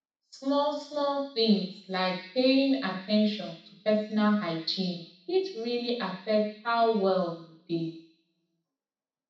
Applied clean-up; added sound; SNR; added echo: none; none; none; reverberation time 0.7 s.